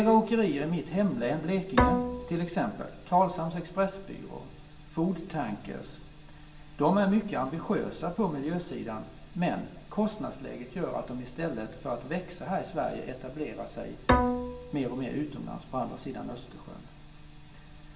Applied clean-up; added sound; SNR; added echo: none; Bowed string instrument; 0 dB; reverberation time 0.7 s.